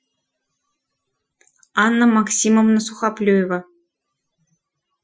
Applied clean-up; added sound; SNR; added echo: classical method Wiener filter.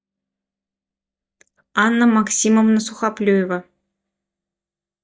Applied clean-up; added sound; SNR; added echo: neural mask model DeepFilterNet 3.